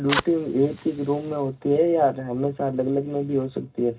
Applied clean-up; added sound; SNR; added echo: none; Fire; 13 dB; reverberation time 0.4 s.